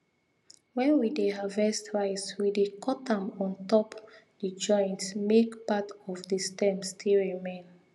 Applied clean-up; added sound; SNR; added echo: none; none; none; none.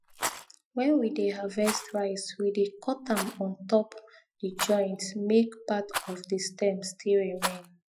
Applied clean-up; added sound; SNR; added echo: classical method Wiener filter.